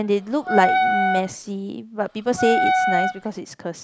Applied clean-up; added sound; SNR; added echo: none; Wind instrument, woodwind instrument; -2 dB; none.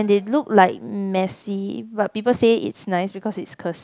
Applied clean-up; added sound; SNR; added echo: none; none; none; none.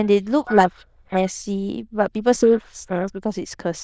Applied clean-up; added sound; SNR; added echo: neural diffusion model UNIVERSE++.